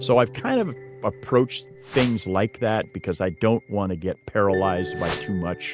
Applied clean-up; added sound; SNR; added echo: none; Whoosh, swoosh, swish; 9 dB; none.